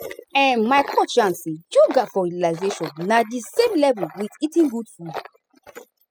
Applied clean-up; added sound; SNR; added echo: classical method spectral subtraction.